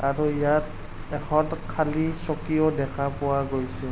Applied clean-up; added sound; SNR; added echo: none; none; none; none.